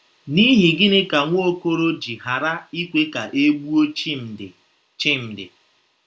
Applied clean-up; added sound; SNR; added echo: none; none; none; none.